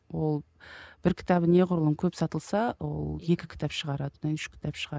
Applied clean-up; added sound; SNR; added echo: none; none; none; none.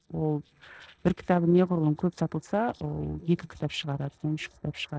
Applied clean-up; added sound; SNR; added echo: neural separator model SepFormer DNS4.